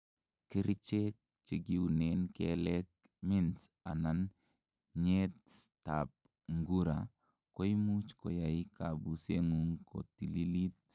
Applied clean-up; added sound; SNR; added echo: none; none; none; none.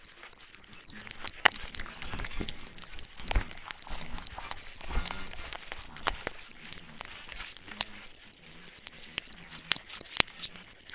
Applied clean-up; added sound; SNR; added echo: neural separator model SepFormer WHAMR!.